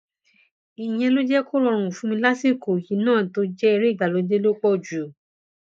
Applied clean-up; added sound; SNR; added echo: neural mask model Resemble Enhance denoiser.